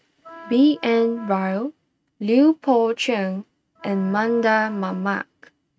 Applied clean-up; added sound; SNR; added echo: neural mask model RNNoise.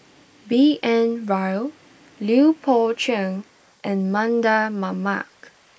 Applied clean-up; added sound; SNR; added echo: neural mask model Resemble Enhance denoiser.